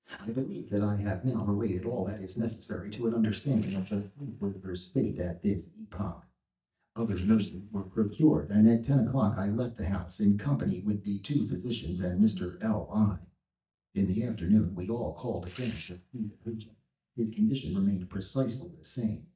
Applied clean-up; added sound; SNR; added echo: neural mask model DeepFilterNet 3.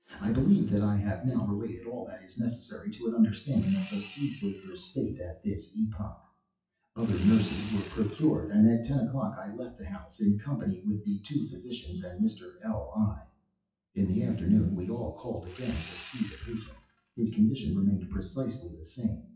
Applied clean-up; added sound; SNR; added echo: classical method WPE with log-MMSE.